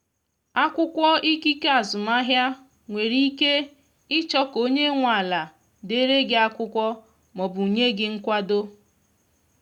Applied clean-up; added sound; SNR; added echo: none; none; none; none.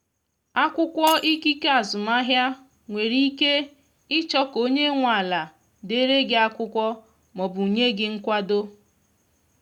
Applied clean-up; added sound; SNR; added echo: none; Shatter; 19 dB; none.